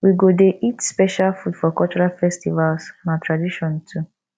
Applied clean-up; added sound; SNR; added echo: none; none; none; none.